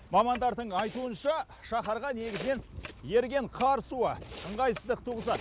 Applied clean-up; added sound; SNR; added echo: none; none; none; none.